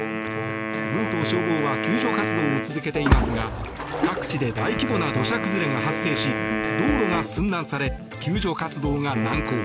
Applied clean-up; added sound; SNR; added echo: none; Wind instrument, woodwind instrument + Splash, splatter; 2 dB; none.